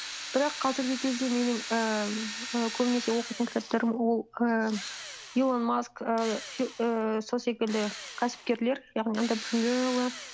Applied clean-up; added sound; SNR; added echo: none; Drill; 11 dB; none.